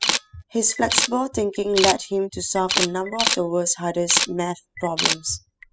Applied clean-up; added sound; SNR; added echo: classical method spectral subtraction.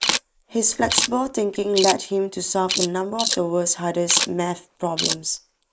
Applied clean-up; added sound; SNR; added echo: neural mask model Resemble Enhance denoiser.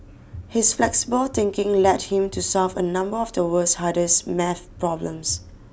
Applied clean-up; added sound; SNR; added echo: none; none; none; none.